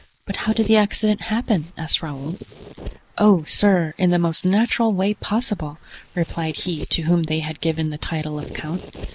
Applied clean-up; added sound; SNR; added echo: neural mask model Resemble Enhance denoiser.